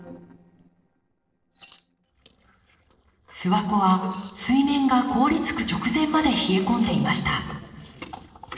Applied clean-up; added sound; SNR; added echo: neural separator model SepFormer DNS4.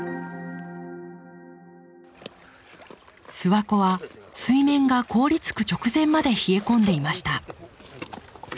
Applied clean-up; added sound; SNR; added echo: none; none; none; none.